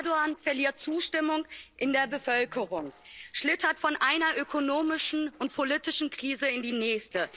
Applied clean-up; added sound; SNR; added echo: neural separator model SepFormer DNS4.